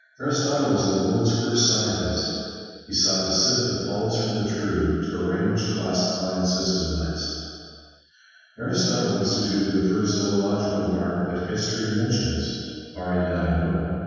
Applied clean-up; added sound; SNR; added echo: none; none; none; reverberation time 2.1 s.